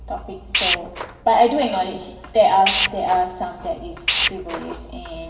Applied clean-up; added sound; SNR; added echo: none; Tools; -3 dB; reverberation time 2.3 s.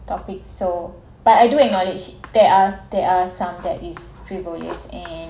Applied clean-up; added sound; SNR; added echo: none; none; none; none.